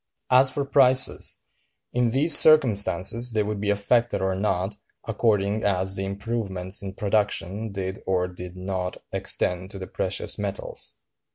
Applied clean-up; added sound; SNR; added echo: none; none; none; none.